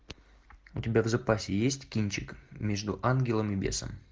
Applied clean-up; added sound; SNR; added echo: none; none; none; none.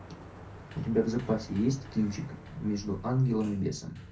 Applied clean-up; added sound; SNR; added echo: none; Sliding door; 16 dB; reverberation time 0.3 s.